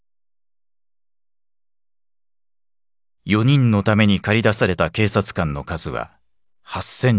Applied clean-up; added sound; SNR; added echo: none; none; none; none.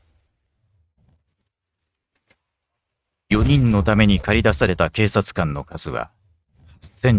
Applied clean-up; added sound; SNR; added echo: neural mask model RNNoise.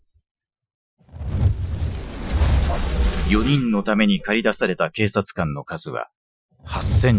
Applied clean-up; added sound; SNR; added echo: classical method Wiener filter.